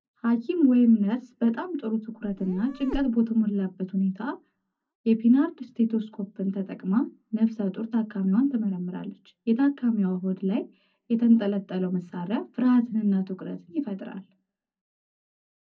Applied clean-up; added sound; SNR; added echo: none; Meow; 11 dB; reverberation time 0.4 s.